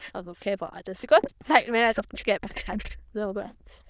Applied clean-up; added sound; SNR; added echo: neural diffusion model UNIVERSE++.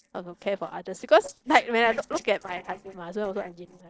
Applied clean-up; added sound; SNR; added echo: neural separator model SepFormer DNS4.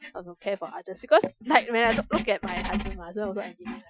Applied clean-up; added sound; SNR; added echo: classical method Wiener filter.